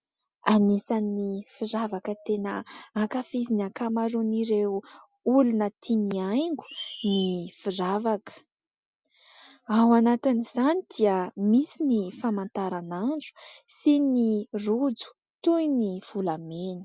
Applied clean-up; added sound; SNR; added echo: none; none; none; none.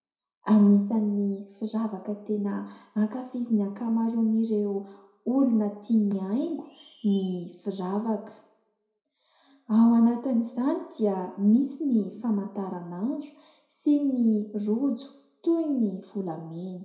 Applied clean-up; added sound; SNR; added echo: none; none; none; reverberation time 0.6 s.